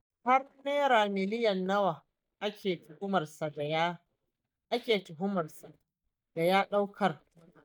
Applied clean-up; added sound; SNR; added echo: neural mask model DeepFilterNet 3.